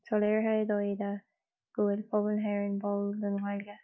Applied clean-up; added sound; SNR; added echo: none; none; none; none.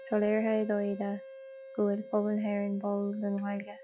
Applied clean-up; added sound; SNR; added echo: none; Wind instrument, woodwind instrument; 16 dB; none.